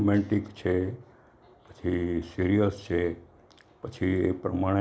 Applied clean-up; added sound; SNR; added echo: none; none; none; none.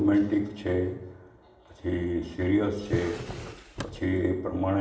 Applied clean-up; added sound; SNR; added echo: none; Drawer open or close; 11 dB; reverberation time 0.9 s.